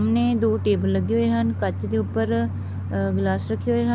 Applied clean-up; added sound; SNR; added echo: none; none; none; none.